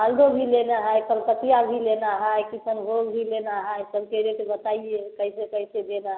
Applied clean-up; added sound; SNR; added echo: none; none; none; none.